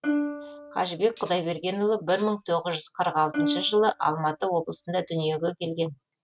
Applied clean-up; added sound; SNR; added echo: neural mask model RNNoise.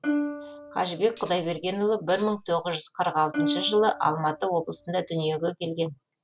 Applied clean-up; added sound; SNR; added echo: none; Tambourine + Plucked string instrument; 6 dB; none.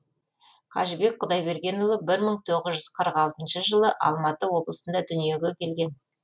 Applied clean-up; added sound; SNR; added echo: none; none; none; none.